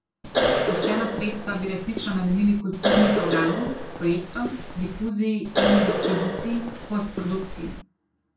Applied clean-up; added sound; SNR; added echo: none; Cough; 0 dB; reverberation time 0.3 s.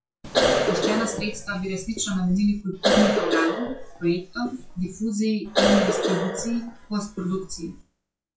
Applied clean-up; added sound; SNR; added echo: classical method WPE with log-MMSE.